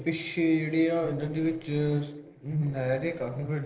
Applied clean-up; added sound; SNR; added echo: neural separator model SepFormer DNS4.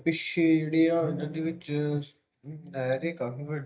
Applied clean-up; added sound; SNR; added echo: neural mask model DeepFilterNet 3.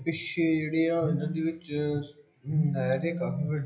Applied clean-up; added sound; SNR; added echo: classical method WPE with log-MMSE.